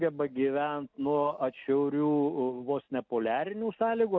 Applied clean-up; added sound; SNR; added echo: none; none; none; none.